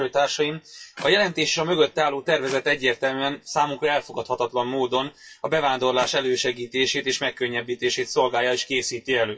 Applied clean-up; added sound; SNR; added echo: classical method WPE with log-MMSE.